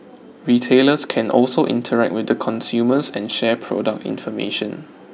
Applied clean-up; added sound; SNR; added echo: none; none; none; none.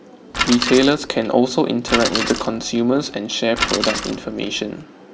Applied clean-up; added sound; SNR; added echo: none; Bicycle; 6 dB; none.